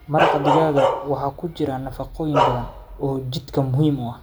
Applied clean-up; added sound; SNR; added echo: none; Bark; 1 dB; none.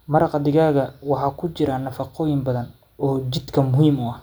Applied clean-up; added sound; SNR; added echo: none; none; none; none.